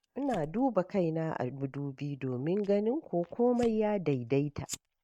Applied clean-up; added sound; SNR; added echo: neural mask model RNNoise.